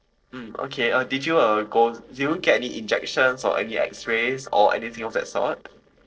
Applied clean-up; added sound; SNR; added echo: neural separator model SepFormer DNS4.